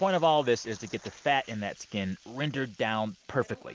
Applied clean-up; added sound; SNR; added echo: neural mask model Resemble Enhance denoiser.